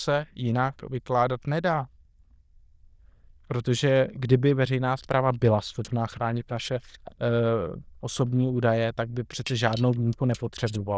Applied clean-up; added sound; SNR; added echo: neural diffusion model UNIVERSE++.